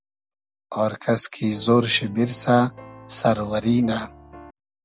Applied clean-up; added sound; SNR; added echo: none; Piano; 20 dB; none.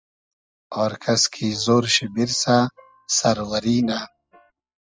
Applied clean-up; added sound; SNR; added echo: classical method spectral subtraction.